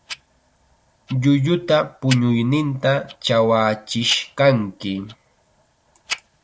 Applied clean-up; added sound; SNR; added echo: none; Tick-tock; 17 dB; none.